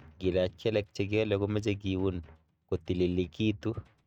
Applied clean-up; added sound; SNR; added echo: neural mask model RNNoise.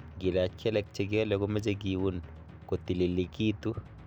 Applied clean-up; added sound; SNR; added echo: none; Drum; 17 dB; none.